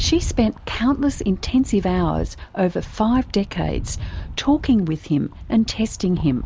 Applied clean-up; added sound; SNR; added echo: none; Rattle; 10 dB; none.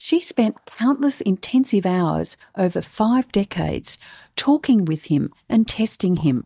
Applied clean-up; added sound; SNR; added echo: neural mask model DeepFilterNet 3.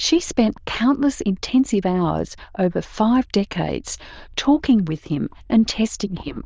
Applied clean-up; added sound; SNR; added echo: neural diffusion model UNIVERSE++.